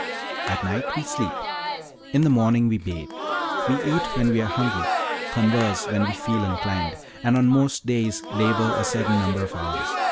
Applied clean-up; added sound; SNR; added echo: none; Crowd; 5 dB; none.